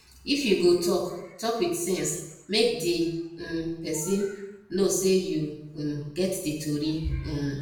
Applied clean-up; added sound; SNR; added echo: none; none; none; reverberation time 0.7 s.